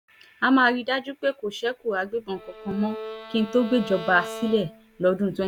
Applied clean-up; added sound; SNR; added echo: none; Bowed string instrument; 13 dB; none.